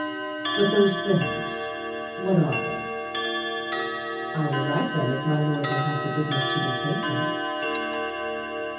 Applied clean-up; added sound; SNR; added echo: none; Clock; 1 dB; reverberation time 0.6 s.